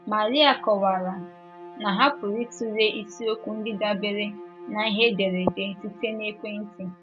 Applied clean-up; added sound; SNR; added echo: none; Bowed string instrument; 18 dB; none.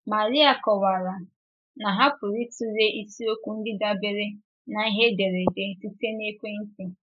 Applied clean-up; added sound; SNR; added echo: neural mask model Resemble Enhance denoiser.